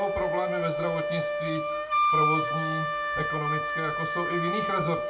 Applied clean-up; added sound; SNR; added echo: none; Wind instrument, woodwind instrument; -4 dB; reverberation time 0.2 s.